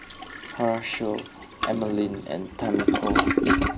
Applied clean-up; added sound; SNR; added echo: none; Toilet flush; -3 dB; none.